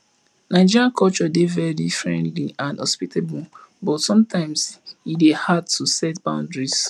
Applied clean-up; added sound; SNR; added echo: none; none; none; none.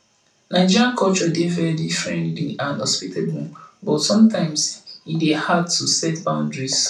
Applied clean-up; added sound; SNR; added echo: none; none; none; reverberation time 0.3 s.